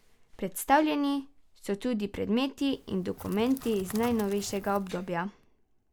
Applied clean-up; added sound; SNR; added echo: none; Crackle; 17 dB; none.